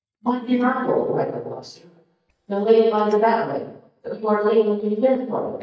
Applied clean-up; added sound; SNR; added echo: neural mask model DeepFilterNet 3.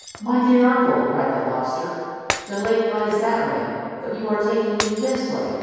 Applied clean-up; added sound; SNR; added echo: none; Shatter; 14 dB; reverberation time 2.2 s.